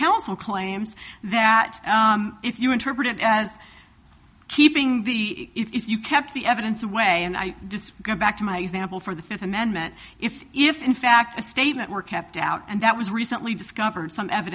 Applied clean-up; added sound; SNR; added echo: none; none; none; none.